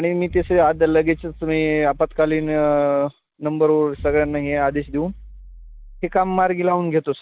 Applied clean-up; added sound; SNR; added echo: none; Explosion; 18 dB; none.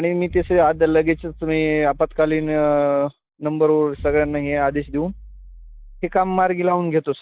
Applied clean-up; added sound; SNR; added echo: neural mask model DeepFilterNet 3.